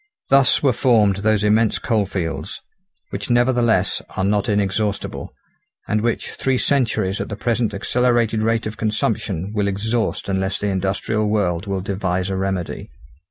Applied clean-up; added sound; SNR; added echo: none; none; none; none.